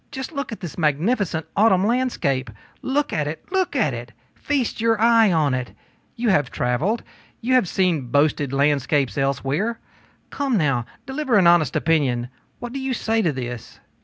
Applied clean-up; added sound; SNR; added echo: none; none; none; none.